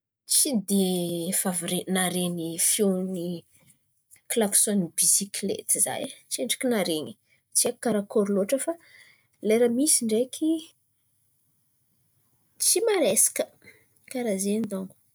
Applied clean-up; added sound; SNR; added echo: none; none; none; none.